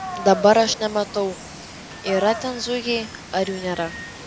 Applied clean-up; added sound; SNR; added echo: none; Dog + Water; 12 dB; none.